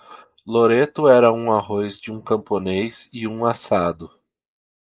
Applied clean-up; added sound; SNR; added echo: neural mask model Resemble Enhance denoiser.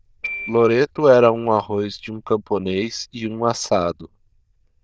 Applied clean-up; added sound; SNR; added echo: neural diffusion model UNIVERSE++.